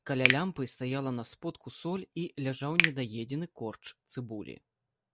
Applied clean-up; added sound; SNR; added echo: none; Finger snapping; 0 dB; none.